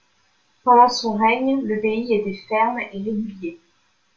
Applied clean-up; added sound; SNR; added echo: none; none; none; reverberation time 0.2 s.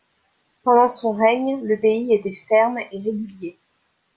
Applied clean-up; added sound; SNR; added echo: none; none; none; none.